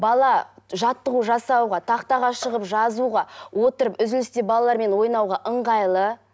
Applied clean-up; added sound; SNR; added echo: none; none; none; none.